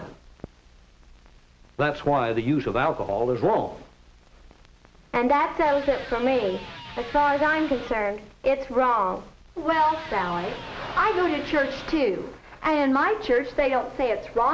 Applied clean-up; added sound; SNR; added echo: none; Electric guitar; 16 dB; none.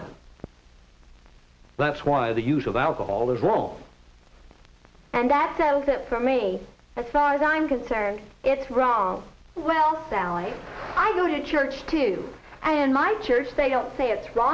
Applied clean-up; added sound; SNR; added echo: none; none; none; none.